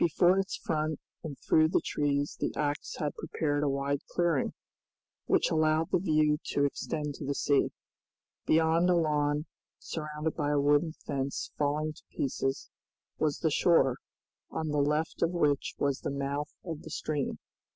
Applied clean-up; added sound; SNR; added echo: none; none; none; none.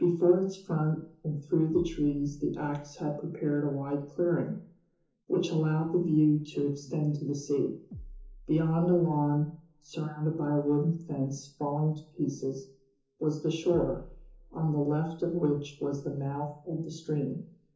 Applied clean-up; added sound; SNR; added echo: none; Bass drum; 20 dB; reverberation time 0.7 s.